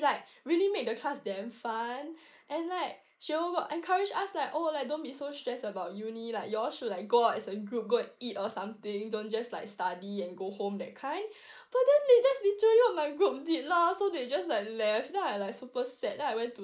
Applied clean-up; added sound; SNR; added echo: neural mask model Resemble Enhance denoiser.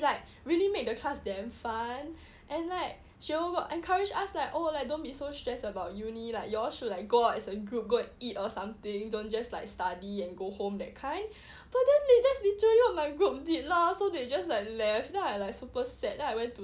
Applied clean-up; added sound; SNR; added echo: none; none; none; none.